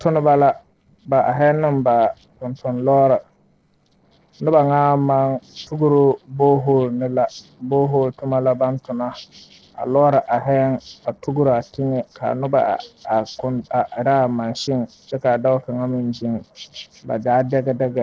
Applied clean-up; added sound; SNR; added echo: neural separator model SepFormer DNS4.